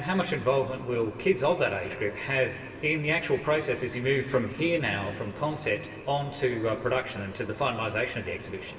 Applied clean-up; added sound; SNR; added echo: none; none; none; reverberation time 2.0 s.